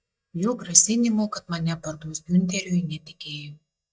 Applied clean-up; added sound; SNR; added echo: neural mask model DeepFilterNet 3.